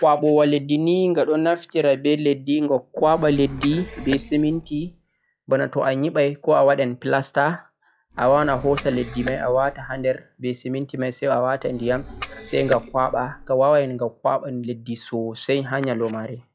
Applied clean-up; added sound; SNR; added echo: classical method log-MMSE.